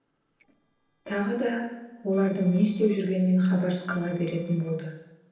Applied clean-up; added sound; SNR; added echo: neural separator model SepFormer DNS4.